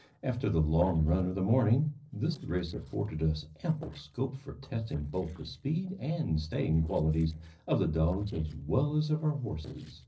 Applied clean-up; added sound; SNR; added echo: neural separator model SepFormer DNS4.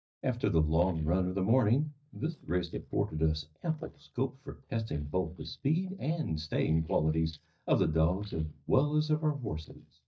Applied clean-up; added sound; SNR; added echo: neural mask model DeepFilterNet 3.